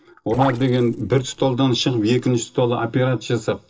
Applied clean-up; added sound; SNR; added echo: neural separator model SepFormer DNS4.